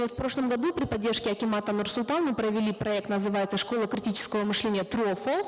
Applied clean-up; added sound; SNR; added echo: none; none; none; none.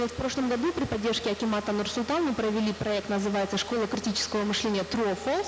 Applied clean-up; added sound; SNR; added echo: none; Car; 16 dB; none.